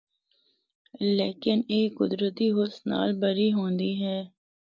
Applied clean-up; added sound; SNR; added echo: none; none; none; none.